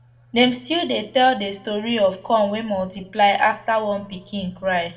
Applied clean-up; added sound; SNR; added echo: none; none; none; reverberation time 0.4 s.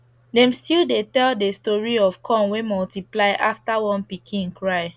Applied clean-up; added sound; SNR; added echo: none; none; none; none.